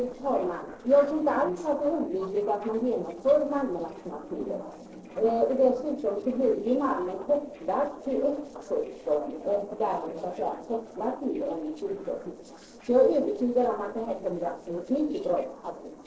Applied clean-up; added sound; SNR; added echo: neural separator model SepFormer DNS4.